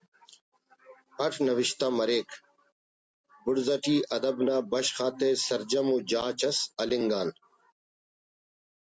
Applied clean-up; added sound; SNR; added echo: none; none; none; none.